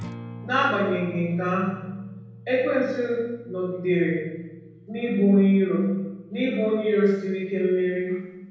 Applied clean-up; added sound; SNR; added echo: none; Acoustic guitar; 20 dB; reverberation time 1.3 s.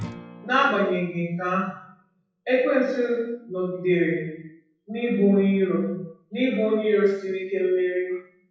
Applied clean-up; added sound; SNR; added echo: classical method WPE with log-MMSE.